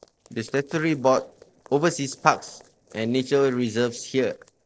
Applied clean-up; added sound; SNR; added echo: neural separator model SepFormer DNS4.